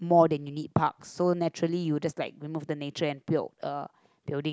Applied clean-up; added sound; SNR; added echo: none; none; none; none.